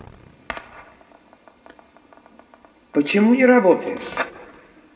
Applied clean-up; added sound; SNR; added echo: none; none; none; reverberation time 1.6 s.